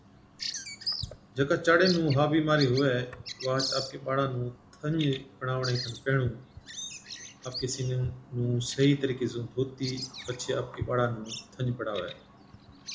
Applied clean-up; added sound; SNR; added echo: none; Bird vocalization, bird call, bird song; 11 dB; reverberation time 0.4 s.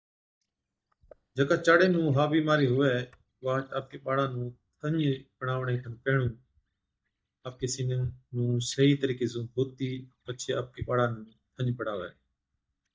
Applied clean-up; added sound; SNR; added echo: neural mask model DeepFilterNet 3.